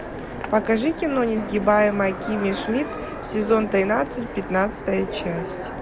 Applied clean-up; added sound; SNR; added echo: none; Train; 8 dB; none.